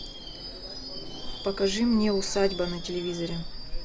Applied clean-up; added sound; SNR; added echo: none; Screech / Subway, metro, underground; 6 dB; none.